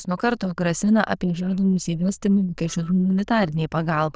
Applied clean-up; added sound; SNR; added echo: neural diffusion model UNIVERSE++.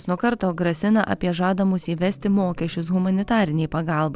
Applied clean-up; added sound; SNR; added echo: none; none; none; none.